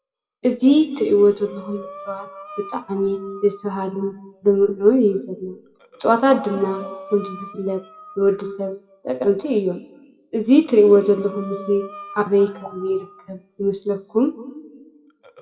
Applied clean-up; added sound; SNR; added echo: classical method WPE with log-MMSE.